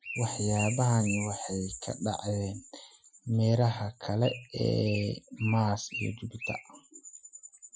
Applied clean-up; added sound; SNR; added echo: classical method Wiener filter.